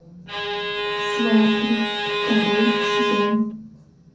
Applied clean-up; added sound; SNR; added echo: none; Bowed string instrument; -1 dB; reverberation time 0.5 s.